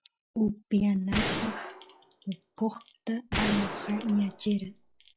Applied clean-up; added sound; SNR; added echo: classical method log-MMSE.